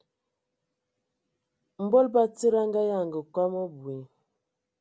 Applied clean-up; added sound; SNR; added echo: none; none; none; none.